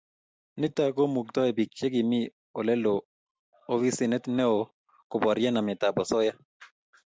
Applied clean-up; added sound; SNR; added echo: none; none; none; none.